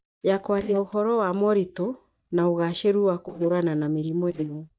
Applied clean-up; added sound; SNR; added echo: neural mask model DeepFilterNet 3.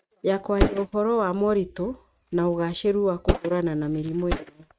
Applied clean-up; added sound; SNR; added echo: neural mask model RNNoise.